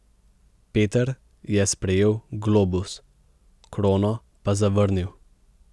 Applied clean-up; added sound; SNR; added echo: none; none; none; none.